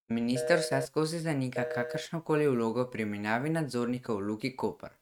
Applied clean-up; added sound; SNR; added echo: neural mask model RNNoise.